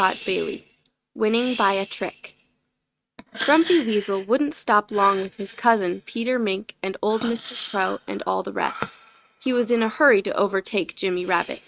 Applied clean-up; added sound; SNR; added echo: neural mask model RNNoise.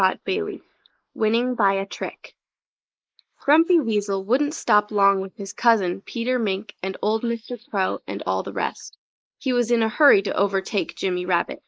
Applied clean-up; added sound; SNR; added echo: neural mask model Resemble Enhance denoiser.